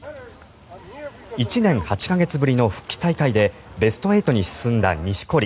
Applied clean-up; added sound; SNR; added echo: none; none; none; none.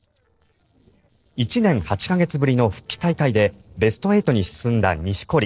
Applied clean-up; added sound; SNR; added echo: neural separator model SepFormer DNS4.